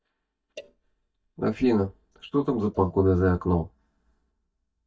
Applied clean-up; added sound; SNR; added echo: neural mask model DeepFilterNet 3.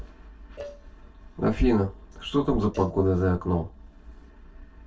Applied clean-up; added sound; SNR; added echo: neural separator model SepFormer DNS4.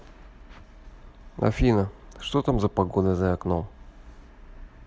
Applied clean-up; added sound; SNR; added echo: none; none; none; none.